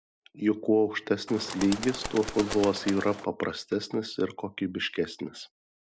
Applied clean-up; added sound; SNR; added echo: none; Bird; 9 dB; none.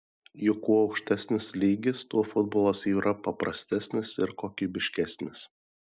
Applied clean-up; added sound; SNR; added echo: none; none; none; none.